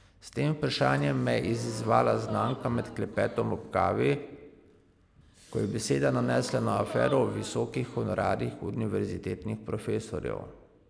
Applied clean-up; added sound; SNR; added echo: none; Gasp; 15 dB; none.